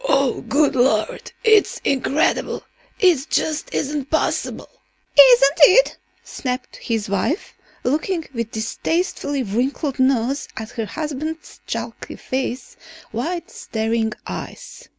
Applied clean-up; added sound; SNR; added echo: none; none; none; none.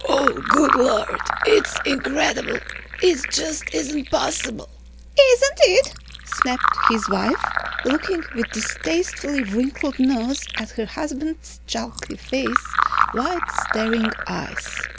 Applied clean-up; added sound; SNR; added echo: none; Fill (with liquid); 4 dB; none.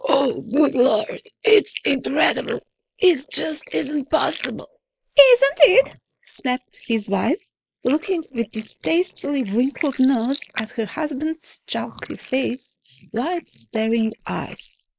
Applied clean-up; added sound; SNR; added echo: neural mask model Resemble Enhance denoiser.